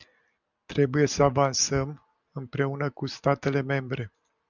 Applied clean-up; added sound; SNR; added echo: none; none; none; none.